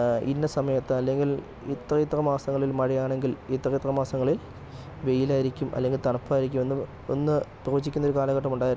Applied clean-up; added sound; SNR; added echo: none; none; none; none.